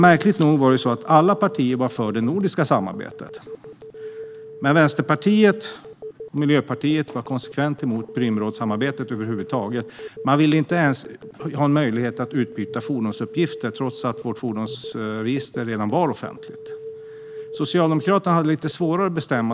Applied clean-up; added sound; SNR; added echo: none; Telephone; 16 dB; none.